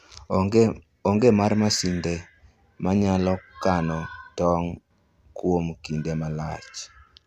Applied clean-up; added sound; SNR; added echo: none; none; none; none.